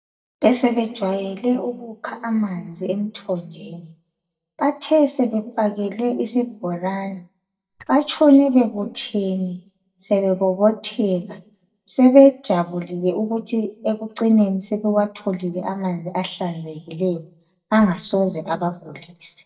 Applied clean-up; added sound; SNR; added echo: neural mask model DeepFilterNet 3.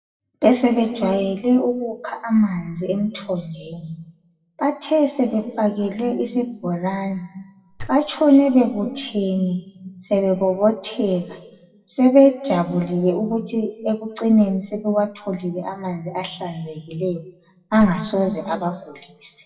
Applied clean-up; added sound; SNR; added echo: classical method WPE with log-MMSE.